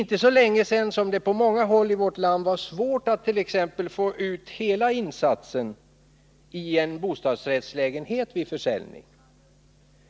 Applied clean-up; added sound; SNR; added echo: none; none; none; none.